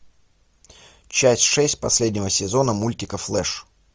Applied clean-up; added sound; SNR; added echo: none; none; none; none.